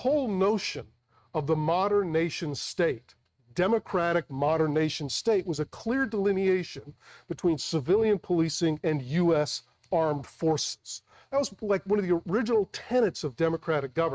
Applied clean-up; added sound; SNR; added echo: neural mask model RNNoise.